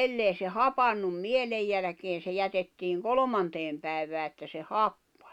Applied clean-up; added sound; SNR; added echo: none; none; none; none.